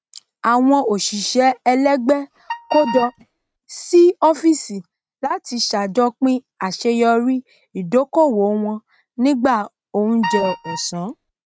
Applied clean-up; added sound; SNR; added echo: neural mask model RNNoise.